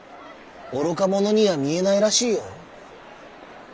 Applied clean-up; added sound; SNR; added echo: none; none; none; none.